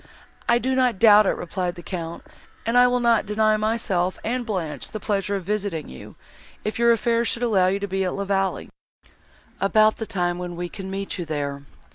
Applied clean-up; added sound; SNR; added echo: none; none; none; none.